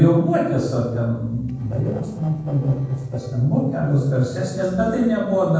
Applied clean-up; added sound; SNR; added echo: neural separator model SepFormer DNS4.